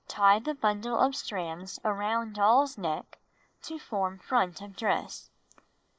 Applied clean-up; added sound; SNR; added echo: neural mask model Resemble Enhance denoiser.